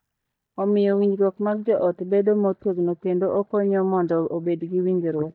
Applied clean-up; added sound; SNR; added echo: neural mask model DeepFilterNet 3.